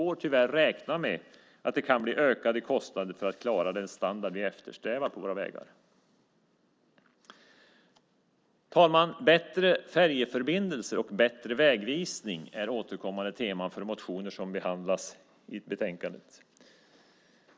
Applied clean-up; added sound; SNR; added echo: none; none; none; none.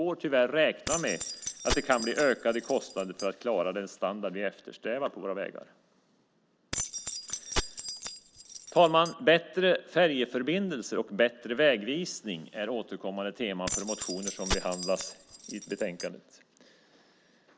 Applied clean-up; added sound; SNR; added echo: none; Keys jangling; 6 dB; none.